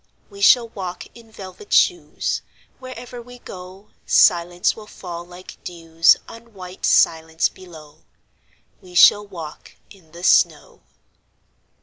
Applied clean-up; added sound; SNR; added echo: none; none; none; none.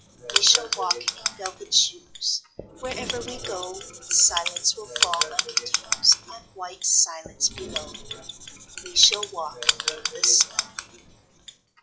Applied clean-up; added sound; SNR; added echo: classical method WPE with log-MMSE.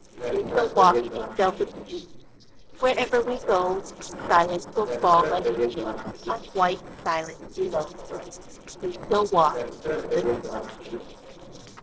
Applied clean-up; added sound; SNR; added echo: neural separator model SepFormer DNS4.